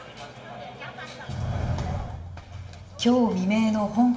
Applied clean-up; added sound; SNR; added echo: none; none; none; reverberation time 1.5 s.